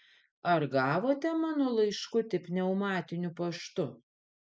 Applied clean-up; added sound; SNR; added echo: none; none; none; none.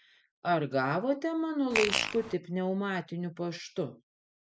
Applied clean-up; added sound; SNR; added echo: none; Fart; 0 dB; none.